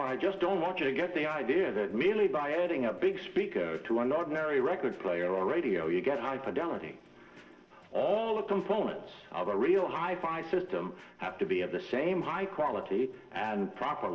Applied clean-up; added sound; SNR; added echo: neural separator model SepFormer DNS4.